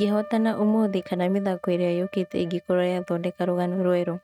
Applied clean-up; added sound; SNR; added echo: neural mask model RNNoise.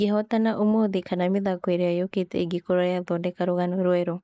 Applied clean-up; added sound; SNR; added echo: neural mask model Resemble Enhance denoiser.